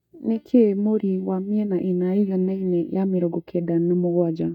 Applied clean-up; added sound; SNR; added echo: neural mask model DeepFilterNet 3.